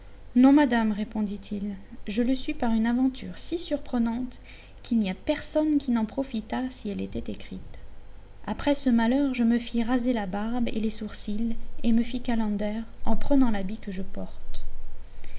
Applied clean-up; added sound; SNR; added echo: none; none; none; none.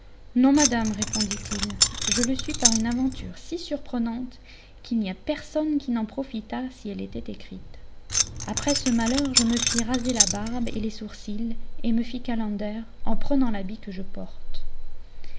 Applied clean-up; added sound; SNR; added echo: none; Keys jangling; 1 dB; none.